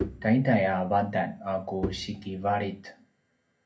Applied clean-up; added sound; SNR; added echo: none; Bowed string instrument; 12 dB; reverberation time 0.3 s.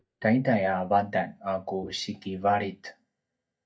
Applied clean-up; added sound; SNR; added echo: neural mask model DeepFilterNet 3.